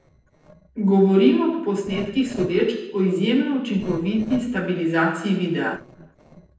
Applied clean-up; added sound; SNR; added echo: neural separator model SepFormer DNS4.